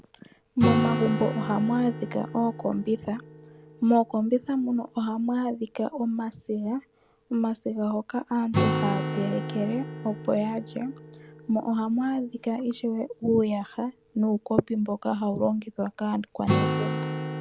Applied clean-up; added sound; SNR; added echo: none; Acoustic guitar; 6 dB; none.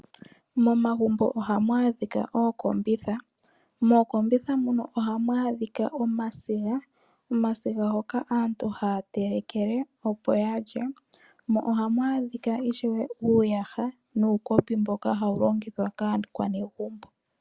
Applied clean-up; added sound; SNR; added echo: none; none; none; none.